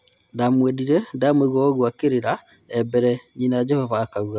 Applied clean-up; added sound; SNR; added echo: none; none; none; none.